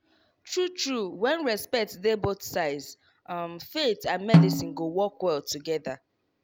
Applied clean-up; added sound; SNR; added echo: none; Snare drum; -5 dB; none.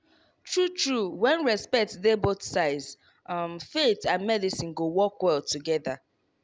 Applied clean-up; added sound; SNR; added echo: none; none; none; none.